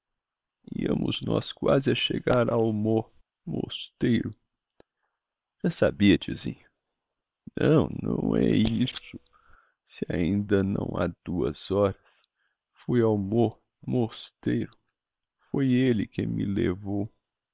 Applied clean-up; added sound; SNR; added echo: neural separator model SepFormer WHAM!.